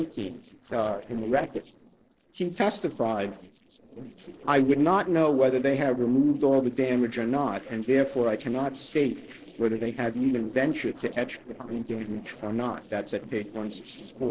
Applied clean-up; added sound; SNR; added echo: neural separator model SepFormer DNS4.